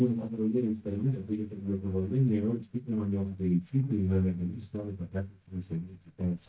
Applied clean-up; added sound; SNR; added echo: neural mask model DeepFilterNet 3.